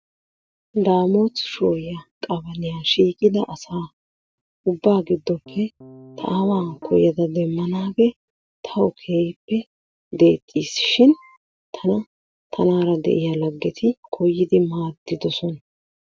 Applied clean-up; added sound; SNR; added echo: none; Piano; 17 dB; none.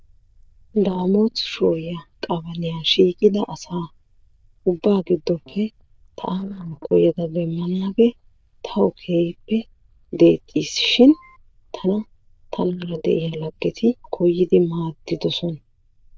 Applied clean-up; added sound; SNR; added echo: neural diffusion model UNIVERSE++.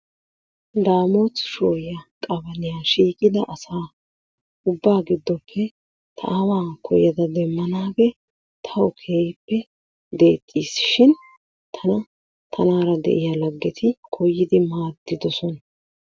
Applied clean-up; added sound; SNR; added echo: none; none; none; none.